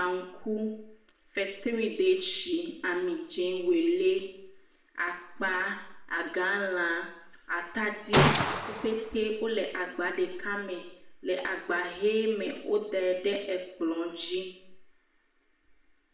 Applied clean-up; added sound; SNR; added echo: none; Gunshot, gunfire; -2 dB; reverberation time 0.7 s.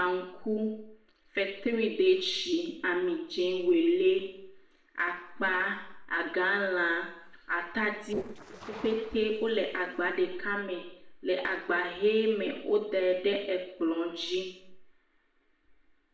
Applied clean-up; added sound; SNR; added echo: neural separator model SepFormer DNS4.